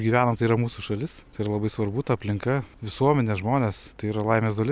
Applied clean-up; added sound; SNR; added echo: none; none; none; none.